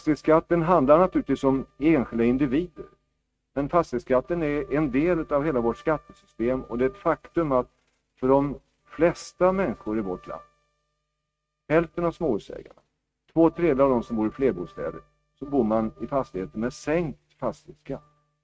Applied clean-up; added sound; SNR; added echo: neural mask model RNNoise.